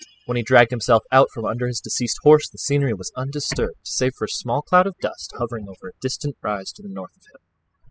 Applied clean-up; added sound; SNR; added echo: classical method spectral subtraction.